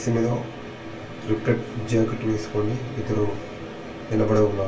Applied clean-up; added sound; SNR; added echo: none; none; none; reverberation time 0.2 s.